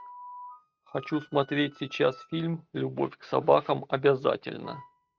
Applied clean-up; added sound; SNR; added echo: neural mask model RNNoise.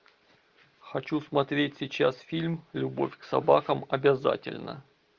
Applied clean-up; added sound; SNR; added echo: none; none; none; none.